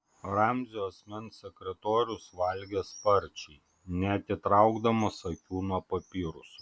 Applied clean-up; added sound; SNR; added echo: none; none; none; none.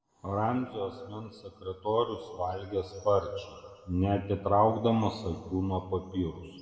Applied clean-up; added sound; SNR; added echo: none; none; none; reverberation time 1.4 s.